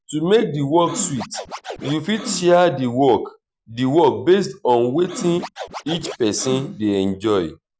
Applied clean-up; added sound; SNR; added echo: none; Scratching (performance technique); 14 dB; none.